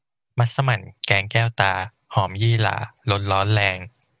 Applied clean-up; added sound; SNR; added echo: none; none; none; none.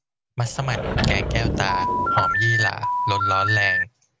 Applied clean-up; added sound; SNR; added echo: none; Telephone + Sliding door / Wood; -4 dB; none.